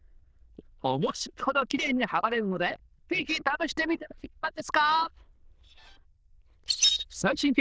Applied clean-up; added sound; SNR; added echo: neural diffusion model UNIVERSE++.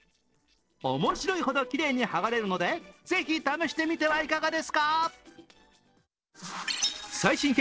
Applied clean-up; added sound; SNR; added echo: neural separator model SepFormer DNS4.